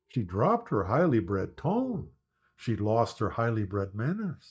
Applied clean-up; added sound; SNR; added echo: neural mask model DeepFilterNet 3.